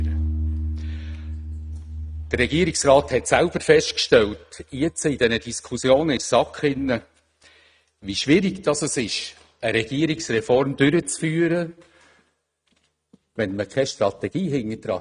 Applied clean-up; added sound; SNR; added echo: neural mask model RNNoise.